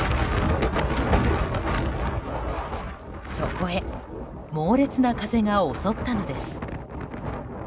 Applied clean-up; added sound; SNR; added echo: none; none; none; none.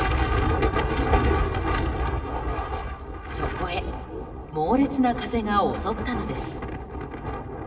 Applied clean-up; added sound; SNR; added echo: none; none; none; reverberation time 2.1 s.